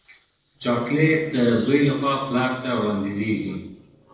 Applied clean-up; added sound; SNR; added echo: neural separator model SepFormer DNS4.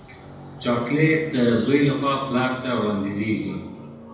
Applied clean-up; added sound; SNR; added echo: none; Car passing by; 18 dB; reverberation time 0.9 s.